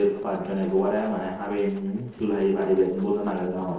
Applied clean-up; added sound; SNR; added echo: neural separator model SepFormer DNS4.